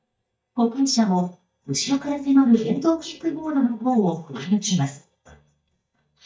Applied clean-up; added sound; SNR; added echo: neural mask model DeepFilterNet 3.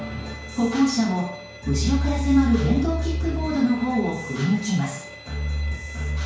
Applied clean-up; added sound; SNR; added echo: none; Bowed string instrument; 17 dB; reverberation time 0.5 s.